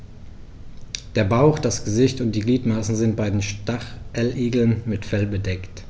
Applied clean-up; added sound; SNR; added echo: none; none; none; none.